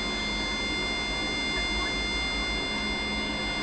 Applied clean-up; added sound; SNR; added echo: none; Bowed string instrument; -2 dB; reverberation time 0.2 s.